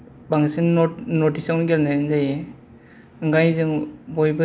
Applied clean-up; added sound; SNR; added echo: none; none; none; none.